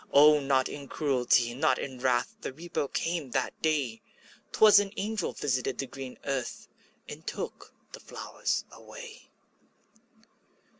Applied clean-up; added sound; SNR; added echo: none; none; none; none.